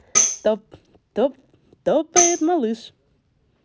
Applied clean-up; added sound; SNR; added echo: none; Tambourine; 1 dB; none.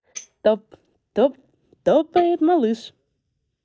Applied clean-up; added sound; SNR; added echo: neural mask model DeepFilterNet 3.